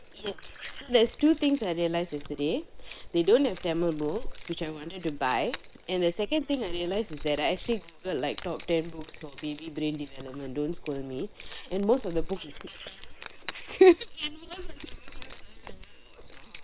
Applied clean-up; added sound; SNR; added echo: neural separator model SepFormer WHAM!.